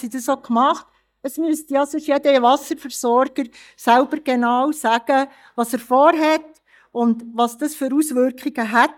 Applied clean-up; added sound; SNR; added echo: neural mask model DeepFilterNet 3.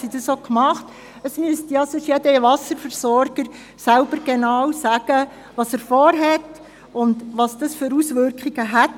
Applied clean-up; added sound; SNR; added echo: none; none; none; none.